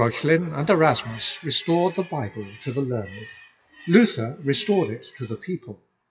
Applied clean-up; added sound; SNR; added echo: classical method WPE with log-MMSE.